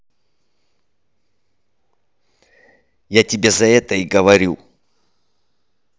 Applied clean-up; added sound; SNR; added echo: none; none; none; none.